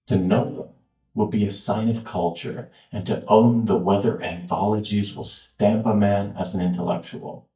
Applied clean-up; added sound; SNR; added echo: neural mask model DeepFilterNet 3.